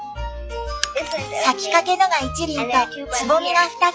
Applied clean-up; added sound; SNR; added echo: classical method log-MMSE.